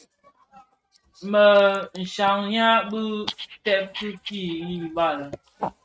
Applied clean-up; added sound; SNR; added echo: neural mask model RNNoise.